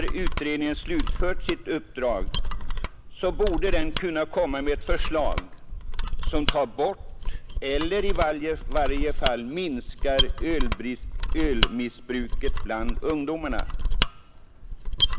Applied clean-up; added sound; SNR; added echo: none; Mechanisms; -3 dB; none.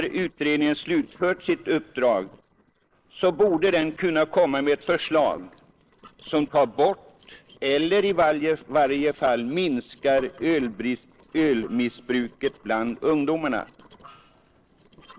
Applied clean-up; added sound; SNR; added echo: neural separator model SepFormer DNS4.